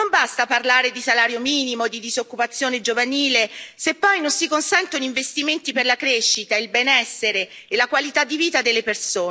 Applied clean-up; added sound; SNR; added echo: none; none; none; none.